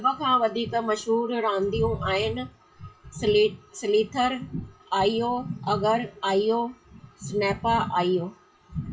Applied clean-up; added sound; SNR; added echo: classical method WPE with log-MMSE.